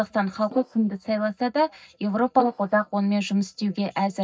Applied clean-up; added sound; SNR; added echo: neural mask model DeepFilterNet 3.